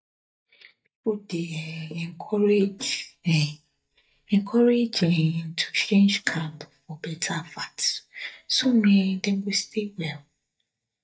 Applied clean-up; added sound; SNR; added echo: neural mask model DeepFilterNet 3.